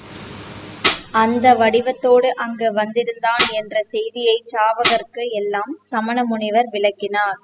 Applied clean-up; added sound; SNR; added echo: classical method spectral subtraction.